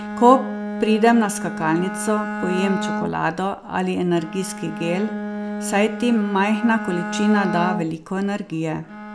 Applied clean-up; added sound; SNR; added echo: none; Bowed string instrument; 7 dB; none.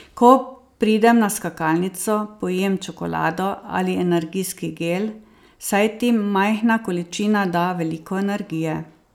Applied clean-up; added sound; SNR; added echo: none; none; none; none.